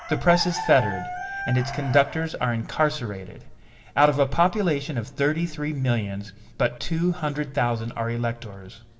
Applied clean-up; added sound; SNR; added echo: none; Chicken, rooster; 14 dB; reverberation time 0.8 s.